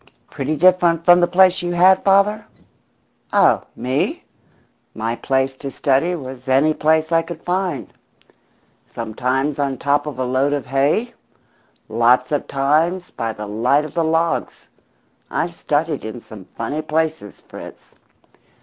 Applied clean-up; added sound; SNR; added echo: none; none; none; none.